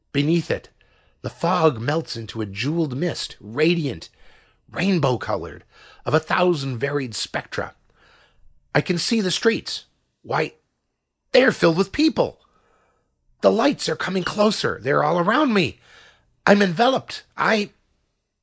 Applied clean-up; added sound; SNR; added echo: neural mask model Resemble Enhance denoiser.